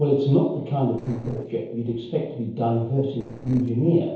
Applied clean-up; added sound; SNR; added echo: neural separator model SepFormer DNS4.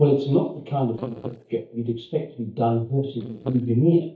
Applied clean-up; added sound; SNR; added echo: neural mask model DeepFilterNet 3.